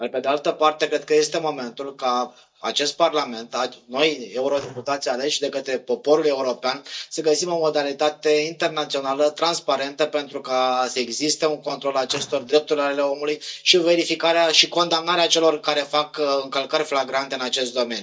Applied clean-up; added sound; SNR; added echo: neural mask model DeepFilterNet 3.